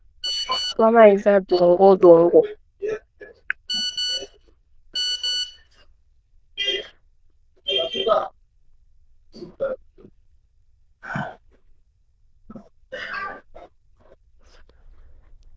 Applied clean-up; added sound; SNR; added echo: neural diffusion model UNIVERSE++.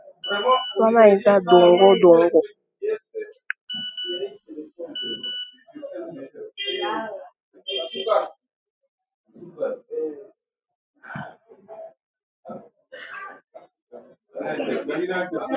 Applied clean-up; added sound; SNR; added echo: classical method spectral subtraction.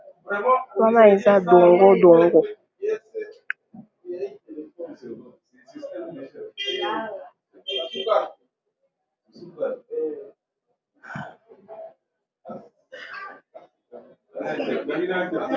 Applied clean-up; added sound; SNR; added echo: none; none; none; none.